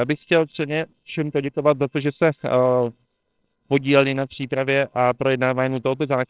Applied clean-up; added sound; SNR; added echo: neural separator model SepFormer WHAMR!.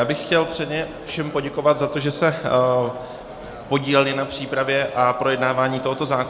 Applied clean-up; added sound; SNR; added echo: none; none; none; none.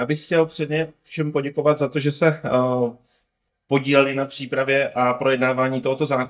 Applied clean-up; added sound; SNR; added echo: neural mask model DeepFilterNet 3.